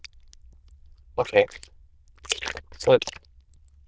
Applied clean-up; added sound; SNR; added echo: neural diffusion model UNIVERSE++.